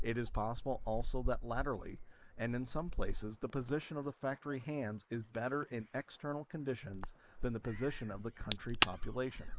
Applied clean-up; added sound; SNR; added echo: neural mask model Resemble Enhance denoiser.